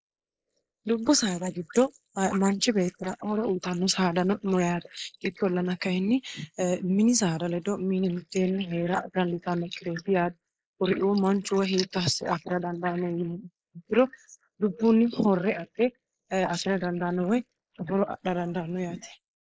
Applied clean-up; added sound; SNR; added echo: neural mask model Resemble Enhance denoiser.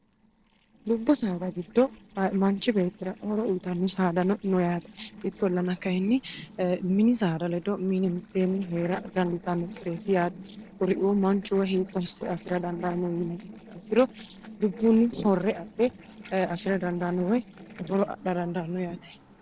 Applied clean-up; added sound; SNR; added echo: neural separator model SepFormer DNS4.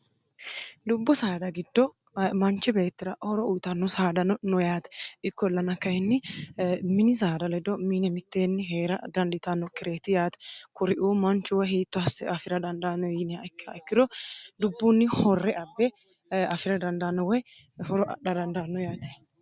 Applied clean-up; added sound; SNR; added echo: none; none; none; none.